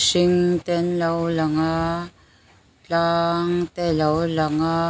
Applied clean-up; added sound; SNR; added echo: none; none; none; none.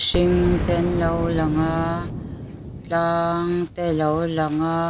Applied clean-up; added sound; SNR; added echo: none; Boom; 7 dB; none.